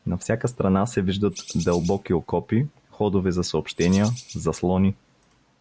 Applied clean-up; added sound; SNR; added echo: none; Bird; 16 dB; none.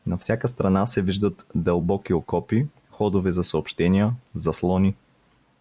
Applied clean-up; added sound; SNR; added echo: none; none; none; none.